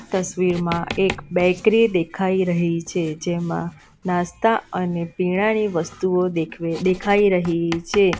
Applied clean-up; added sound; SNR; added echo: none; Writing; 17 dB; none.